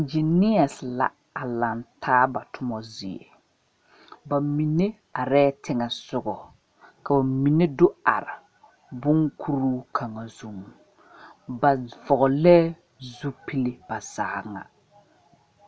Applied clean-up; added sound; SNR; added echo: none; none; none; none.